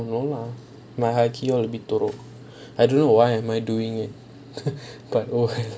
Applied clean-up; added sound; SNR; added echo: none; none; none; none.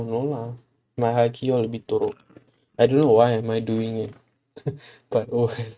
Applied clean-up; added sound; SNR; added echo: neural mask model RNNoise.